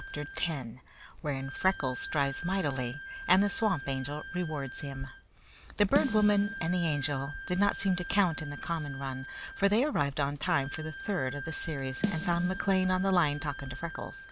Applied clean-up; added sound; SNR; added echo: none; Snare drum + Bowed string instrument; 10 dB; none.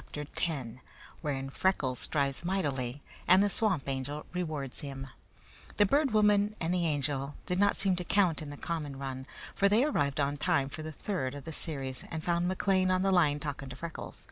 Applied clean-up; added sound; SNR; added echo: none; none; none; none.